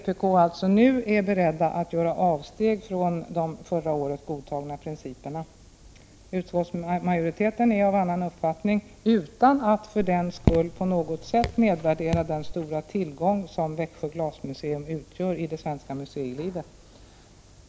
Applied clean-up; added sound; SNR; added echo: none; Raindrop / Drip; 5 dB; none.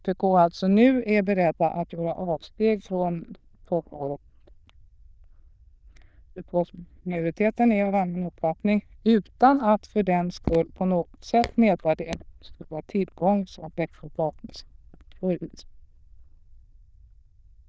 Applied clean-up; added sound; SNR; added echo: neural diffusion model UNIVERSE++.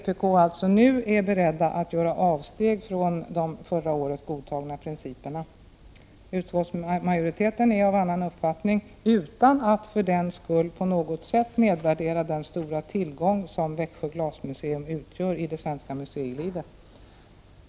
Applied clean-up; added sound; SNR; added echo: none; none; none; none.